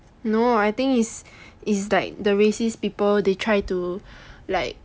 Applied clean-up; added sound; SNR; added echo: none; none; none; none.